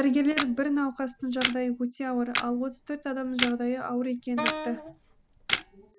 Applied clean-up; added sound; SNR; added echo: none; Wind instrument, woodwind instrument + Camera; 6 dB; none.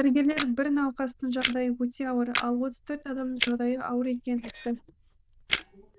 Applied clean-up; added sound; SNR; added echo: neural diffusion model UNIVERSE++.